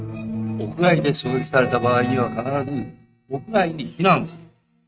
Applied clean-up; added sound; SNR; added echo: neural mask model RNNoise.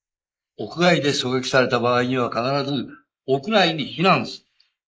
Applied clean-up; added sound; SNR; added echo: neural mask model Resemble Enhance denoiser.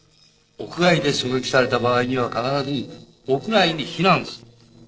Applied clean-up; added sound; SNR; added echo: neural separator model SepFormer DNS4.